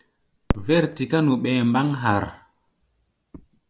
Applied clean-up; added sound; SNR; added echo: none; Fireworks; 10 dB; none.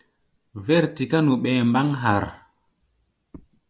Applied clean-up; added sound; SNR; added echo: none; none; none; none.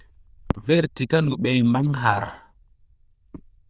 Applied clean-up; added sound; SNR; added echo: neural diffusion model UNIVERSE++.